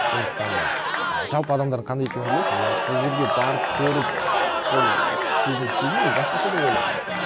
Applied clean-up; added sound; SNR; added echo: none; Crowd / Cheering; -4 dB; none.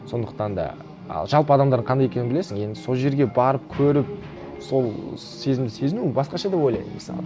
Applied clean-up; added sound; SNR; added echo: none; none; none; none.